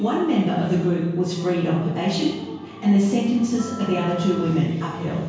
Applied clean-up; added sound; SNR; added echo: none; Wind instrument, woodwind instrument; 18 dB; reverberation time 1.0 s.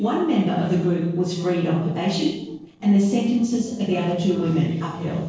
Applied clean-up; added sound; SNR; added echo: neural separator model SepFormer DNS4.